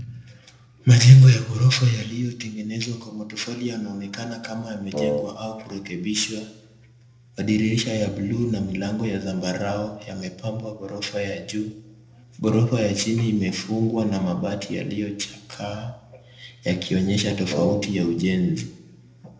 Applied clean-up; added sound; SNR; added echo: neural separator model SepFormer DNS4.